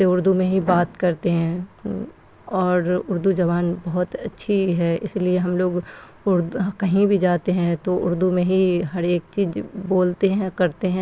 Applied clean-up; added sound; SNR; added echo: none; none; none; none.